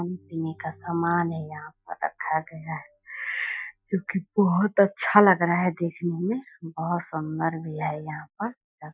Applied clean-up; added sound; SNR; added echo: classical method Wiener filter.